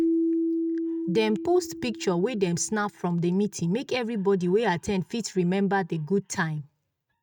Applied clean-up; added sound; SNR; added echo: neural mask model RNNoise.